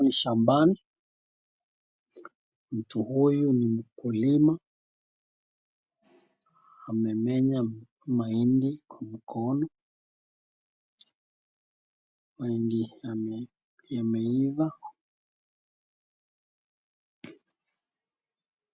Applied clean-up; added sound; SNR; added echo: none; none; none; none.